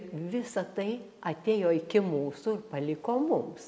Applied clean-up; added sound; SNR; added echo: none; none; none; none.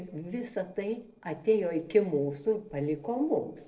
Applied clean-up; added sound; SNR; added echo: neural separator model SepFormer DNS4.